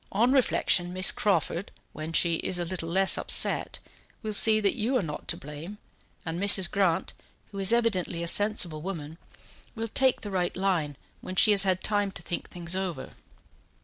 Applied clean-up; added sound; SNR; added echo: none; none; none; none.